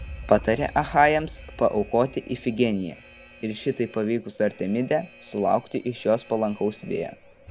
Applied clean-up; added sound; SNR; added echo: none; Alarm; 18 dB; none.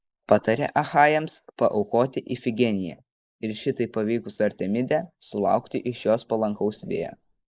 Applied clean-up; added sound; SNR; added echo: neural mask model Resemble Enhance denoiser.